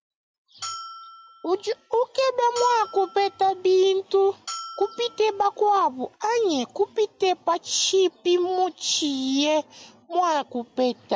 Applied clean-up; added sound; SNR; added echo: none; Bell; 16 dB; none.